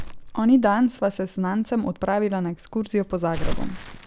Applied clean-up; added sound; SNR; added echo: none; Crumpling, crinkling; 8 dB; none.